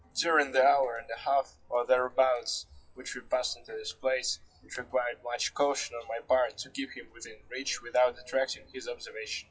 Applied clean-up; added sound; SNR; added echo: classical method WPE with log-MMSE.